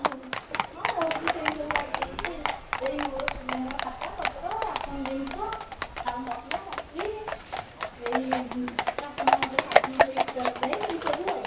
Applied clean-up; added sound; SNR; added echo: none; Livestock, farm animals, working animals; -4 dB; reverberation time 0.6 s.